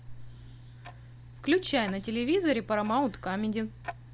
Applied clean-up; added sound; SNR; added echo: none; Tick-tock; 16 dB; none.